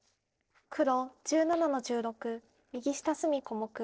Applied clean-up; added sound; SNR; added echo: neural separator model SepFormer DNS4.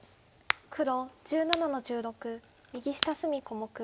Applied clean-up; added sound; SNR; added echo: none; Crack; 3 dB; none.